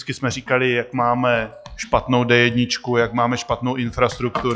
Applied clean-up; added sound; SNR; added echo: classical method log-MMSE.